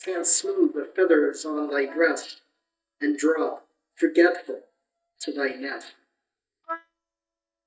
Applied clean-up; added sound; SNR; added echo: neural mask model DeepFilterNet 3.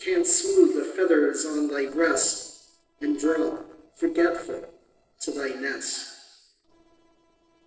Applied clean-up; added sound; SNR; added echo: neural separator model SepFormer DNS4.